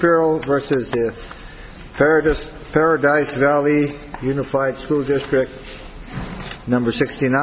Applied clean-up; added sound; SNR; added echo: none; none; none; none.